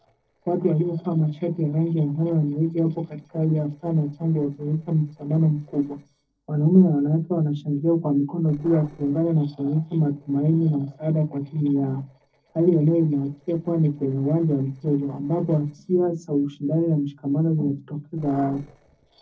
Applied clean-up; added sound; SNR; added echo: neural separator model SepFormer DNS4.